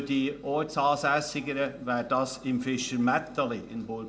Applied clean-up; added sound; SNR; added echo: none; none; none; reverberation time 0.3 s.